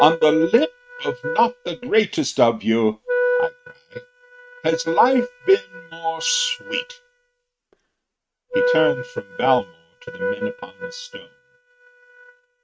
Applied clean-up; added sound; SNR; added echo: neural mask model RNNoise.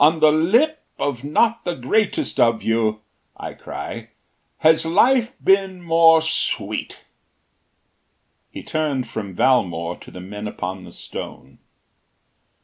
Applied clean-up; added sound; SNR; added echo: none; none; none; none.